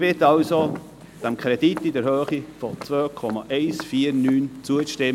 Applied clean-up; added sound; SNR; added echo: none; Walk, footsteps; 15 dB; none.